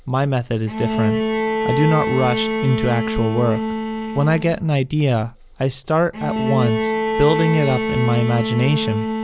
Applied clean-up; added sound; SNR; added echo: none; Bowed string instrument; 3 dB; none.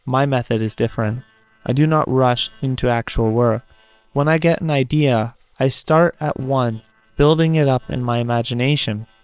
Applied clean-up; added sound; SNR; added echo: neural separator model SepFormer WHAM!.